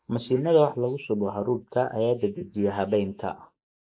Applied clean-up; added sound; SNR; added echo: neural mask model Resemble Enhance denoiser.